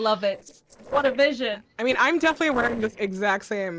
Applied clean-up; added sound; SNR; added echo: neural separator model SepFormer DNS4.